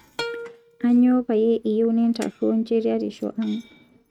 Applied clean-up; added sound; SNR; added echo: neural mask model RNNoise.